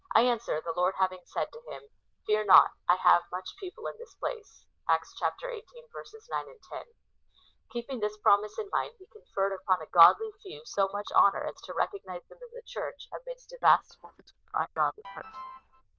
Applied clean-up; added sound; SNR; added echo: neural diffusion model UNIVERSE++.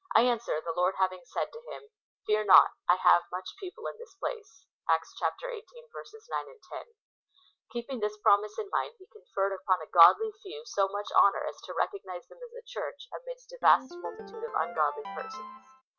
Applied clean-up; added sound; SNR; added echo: none; Ringtone; 12 dB; none.